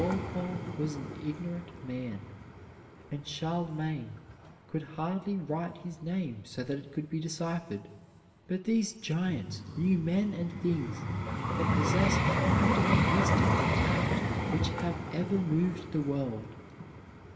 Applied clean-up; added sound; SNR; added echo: none; Vehicle; -1 dB; reverberation time 2.2 s.